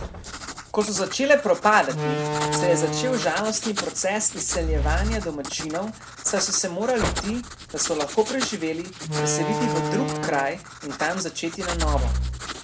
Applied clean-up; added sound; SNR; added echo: none; Slam + Writing; 3 dB; none.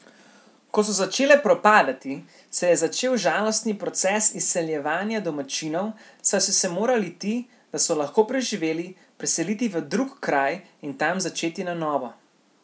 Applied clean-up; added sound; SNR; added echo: none; none; none; none.